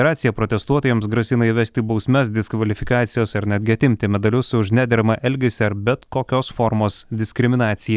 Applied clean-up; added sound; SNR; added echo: none; none; none; none.